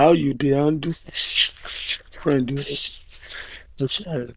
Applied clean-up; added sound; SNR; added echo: neural diffusion model UNIVERSE++.